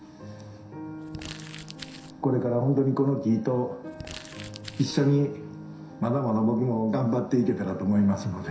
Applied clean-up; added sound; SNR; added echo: none; Crumpling, crinkling; 17 dB; reverberation time 0.7 s.